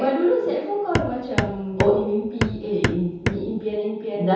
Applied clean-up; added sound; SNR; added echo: none; Hammer; 4 dB; reverberation time 0.8 s.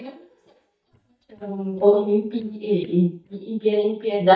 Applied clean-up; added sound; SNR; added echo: neural mask model DeepFilterNet 3.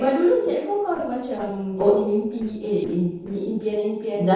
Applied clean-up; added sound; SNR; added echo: neural separator model SepFormer DNS4.